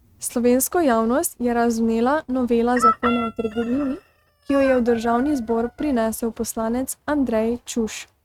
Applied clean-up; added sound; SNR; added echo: neural mask model RNNoise.